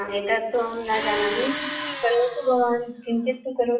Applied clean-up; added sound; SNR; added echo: classical method WPE with log-MMSE.